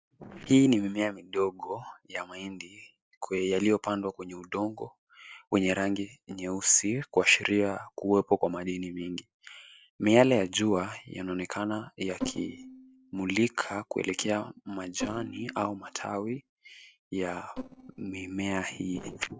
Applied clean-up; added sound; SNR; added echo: neural separator model SepFormer DNS4.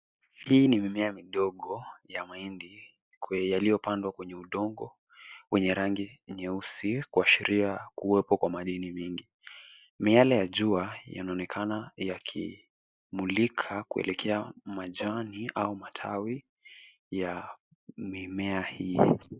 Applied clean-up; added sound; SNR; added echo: neural mask model Resemble Enhance denoiser.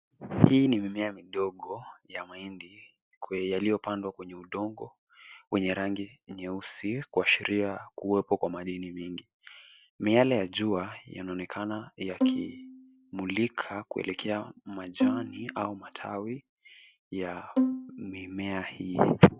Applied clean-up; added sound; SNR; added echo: none; Bowed string instrument; 3 dB; none.